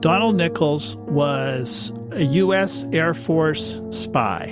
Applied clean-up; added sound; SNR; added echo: none; none; none; none.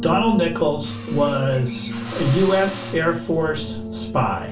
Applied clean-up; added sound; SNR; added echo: none; Drill; 19 dB; reverberation time 0.3 s.